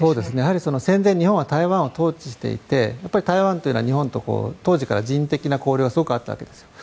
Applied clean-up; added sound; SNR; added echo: none; none; none; none.